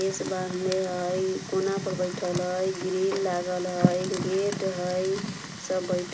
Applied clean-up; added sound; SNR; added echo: none; Fire; 5 dB; none.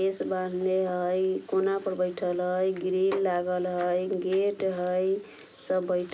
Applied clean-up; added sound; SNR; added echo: none; none; none; none.